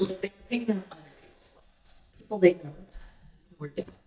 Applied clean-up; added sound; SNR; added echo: neural mask model DeepFilterNet 3.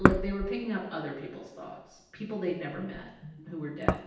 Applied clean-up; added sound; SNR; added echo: none; Knock; -3 dB; reverberation time 0.9 s.